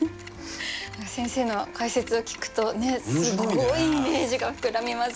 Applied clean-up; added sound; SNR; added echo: none; Mechanisms; 17 dB; none.